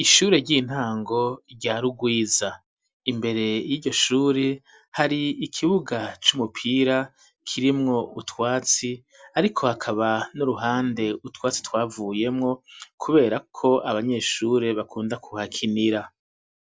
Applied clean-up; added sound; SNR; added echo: none; none; none; none.